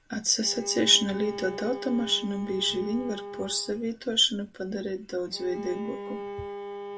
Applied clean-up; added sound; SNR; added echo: none; Bowed string instrument; 10 dB; reverberation time 0.2 s.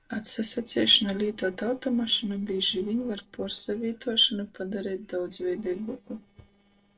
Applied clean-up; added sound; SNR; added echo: neural separator model SepFormer DNS4.